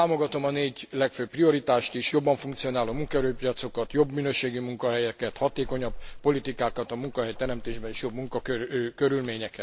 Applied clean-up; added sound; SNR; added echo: none; Splash, splatter; 10 dB; none.